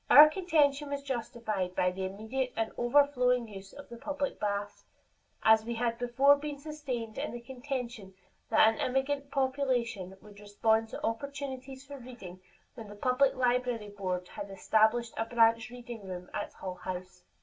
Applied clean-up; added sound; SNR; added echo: none; none; none; reverberation time 0.2 s.